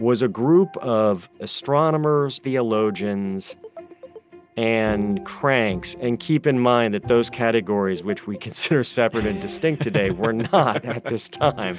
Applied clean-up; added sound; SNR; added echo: none; none; none; none.